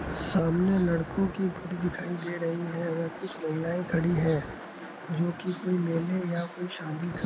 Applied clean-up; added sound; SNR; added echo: none; none; none; none.